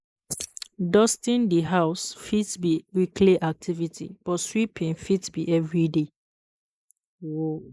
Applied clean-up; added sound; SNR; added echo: neural mask model Resemble Enhance denoiser.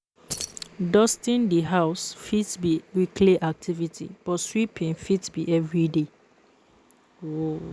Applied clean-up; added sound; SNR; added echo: none; Keys jangling; 10 dB; none.